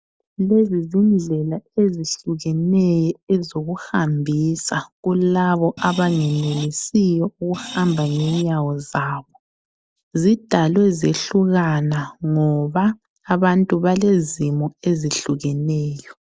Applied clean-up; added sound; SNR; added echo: none; Screech; 15 dB; none.